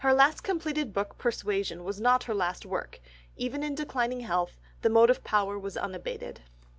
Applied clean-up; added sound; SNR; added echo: none; none; none; none.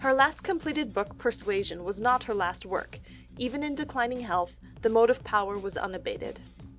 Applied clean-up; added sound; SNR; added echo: none; Drum kit; 20 dB; none.